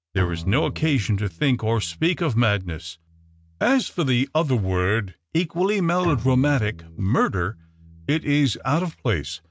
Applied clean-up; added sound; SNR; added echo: neural mask model RNNoise.